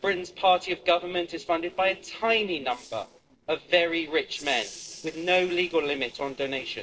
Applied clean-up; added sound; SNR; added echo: neural separator model SepFormer DNS4.